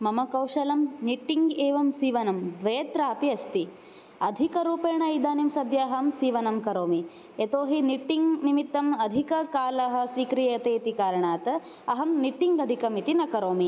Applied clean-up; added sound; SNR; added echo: none; none; none; none.